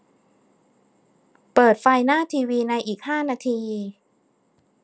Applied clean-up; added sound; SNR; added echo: none; none; none; none.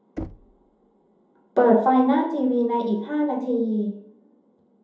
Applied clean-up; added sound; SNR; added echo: none; Knock; 19 dB; reverberation time 2.6 s.